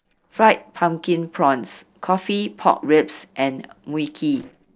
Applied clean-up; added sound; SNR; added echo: neural separator model SepFormer DNS4.